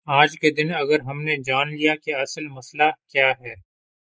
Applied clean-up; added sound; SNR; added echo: neural mask model Resemble Enhance denoiser.